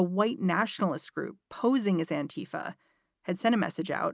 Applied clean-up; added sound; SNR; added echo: none; none; none; none.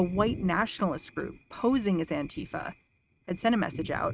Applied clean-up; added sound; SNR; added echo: neural mask model RNNoise.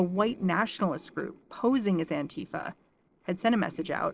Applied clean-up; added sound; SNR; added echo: neural separator model SepFormer DNS4.